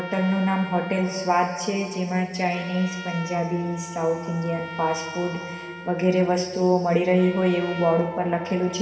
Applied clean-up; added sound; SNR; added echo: none; Trumpet; 15 dB; reverberation time 2.1 s.